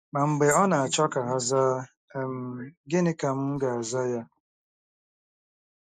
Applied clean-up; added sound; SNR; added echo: neural mask model Resemble Enhance denoiser.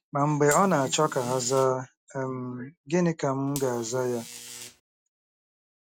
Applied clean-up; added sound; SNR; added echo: none; Buzz; 16 dB; none.